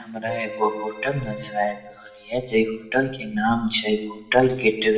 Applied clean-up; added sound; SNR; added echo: none; Keyboard (musical); 15 dB; reverberation time 1.0 s.